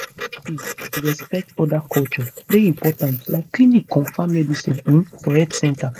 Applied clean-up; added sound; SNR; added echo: neural mask model Resemble Enhance denoiser.